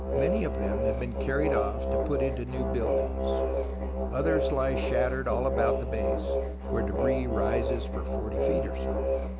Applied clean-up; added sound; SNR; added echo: none; Musical instrument; -5 dB; none.